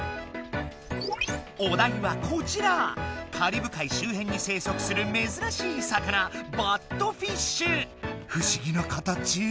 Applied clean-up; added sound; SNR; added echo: none; none; none; none.